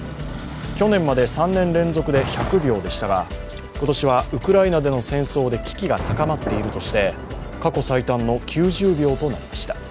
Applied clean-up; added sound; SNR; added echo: none; none; none; none.